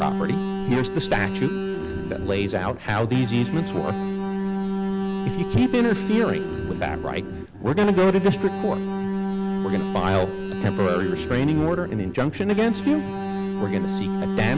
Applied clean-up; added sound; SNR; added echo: none; Alarm; 3 dB; none.